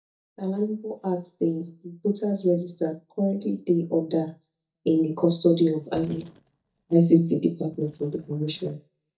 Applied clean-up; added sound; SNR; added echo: neural mask model DeepFilterNet 3.